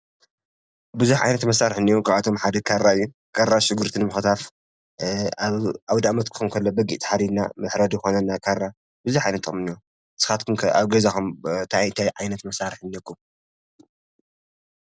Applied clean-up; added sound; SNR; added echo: none; none; none; none.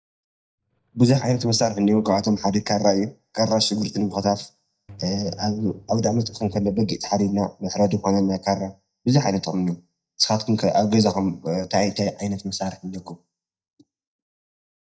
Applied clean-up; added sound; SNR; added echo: neural mask model DeepFilterNet 3.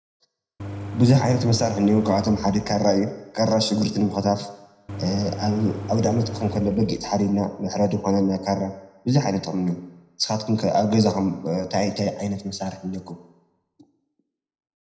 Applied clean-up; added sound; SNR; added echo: none; Engine; 11 dB; reverberation time 0.7 s.